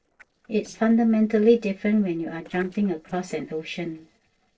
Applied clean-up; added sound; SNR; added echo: neural separator model SepFormer DNS4.